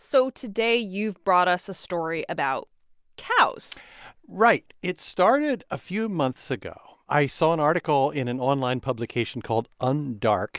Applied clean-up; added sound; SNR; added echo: none; none; none; none.